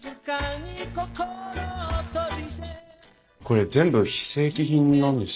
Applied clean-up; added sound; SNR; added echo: neural separator model SepFormer DNS4.